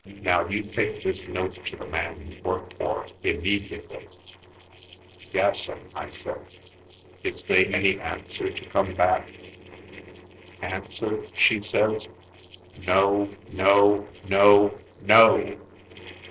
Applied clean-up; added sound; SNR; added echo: neural separator model SepFormer DNS4.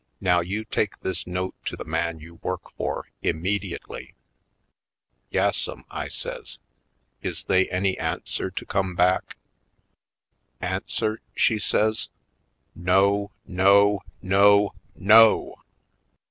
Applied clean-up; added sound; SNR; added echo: none; none; none; none.